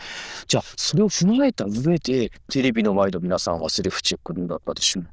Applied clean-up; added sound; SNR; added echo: neural diffusion model UNIVERSE++.